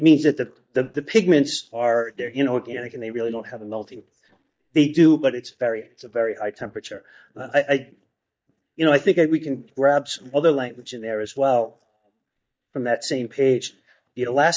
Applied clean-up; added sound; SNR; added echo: neural mask model DeepFilterNet 3.